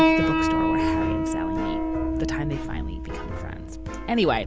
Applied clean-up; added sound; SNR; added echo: none; Piano; -4 dB; none.